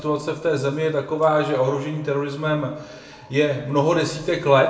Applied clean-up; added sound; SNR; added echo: none; none; none; reverberation time 0.7 s.